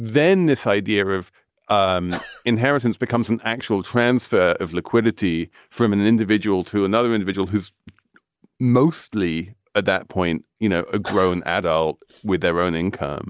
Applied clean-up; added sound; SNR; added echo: none; Sneeze / Cough; 19 dB; none.